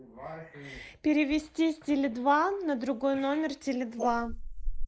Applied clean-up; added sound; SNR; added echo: neural mask model Resemble Enhance denoiser.